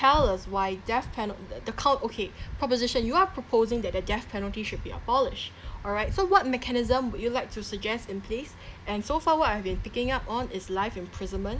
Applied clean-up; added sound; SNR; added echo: none; none; none; none.